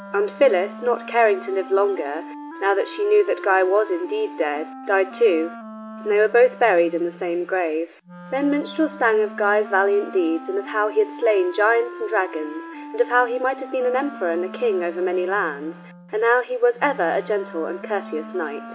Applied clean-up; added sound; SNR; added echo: none; Wind instrument, woodwind instrument; 15 dB; none.